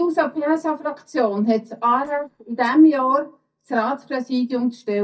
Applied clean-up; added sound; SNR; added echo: neural mask model DeepFilterNet 3.